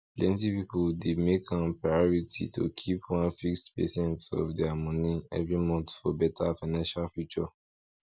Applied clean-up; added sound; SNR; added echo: none; none; none; none.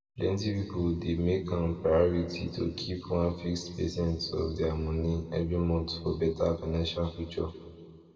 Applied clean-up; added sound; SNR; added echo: none; none; none; reverberation time 1.9 s.